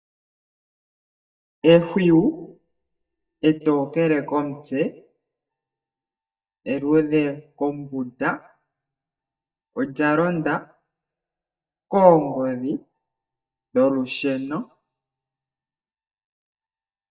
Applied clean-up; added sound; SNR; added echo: neural mask model DeepFilterNet 3.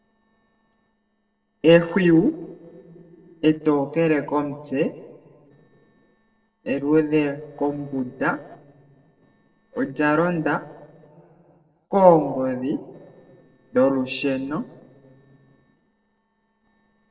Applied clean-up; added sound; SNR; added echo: neural separator model SepFormer DNS4.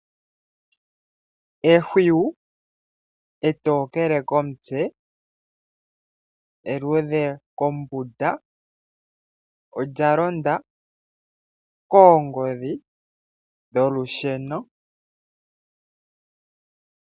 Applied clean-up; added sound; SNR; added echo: none; none; none; none.